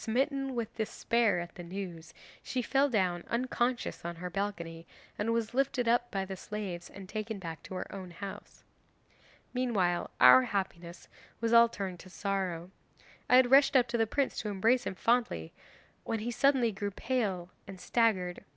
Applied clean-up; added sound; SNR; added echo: none; none; none; none.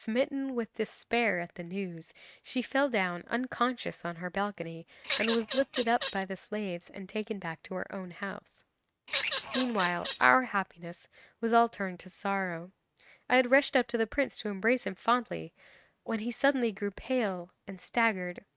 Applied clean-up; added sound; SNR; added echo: neural mask model RNNoise.